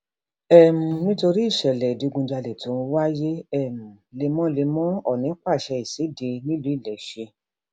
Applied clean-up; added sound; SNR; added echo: none; Piano; 16 dB; none.